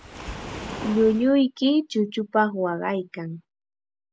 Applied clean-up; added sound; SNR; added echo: none; Waves, surf; 16 dB; none.